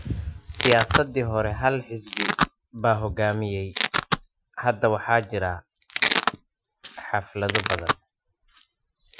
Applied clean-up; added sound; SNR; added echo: classical method Wiener filter.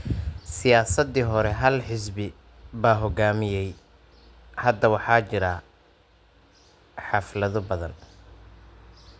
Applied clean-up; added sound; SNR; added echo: none; none; none; none.